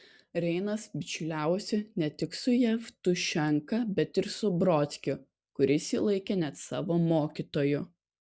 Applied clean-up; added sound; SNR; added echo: none; none; none; none.